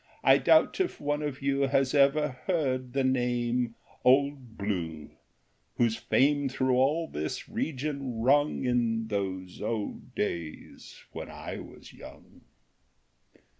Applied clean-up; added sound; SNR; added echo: none; none; none; none.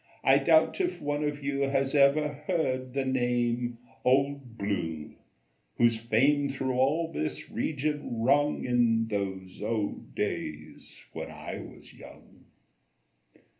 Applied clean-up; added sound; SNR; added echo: none; none; none; reverberation time 0.3 s.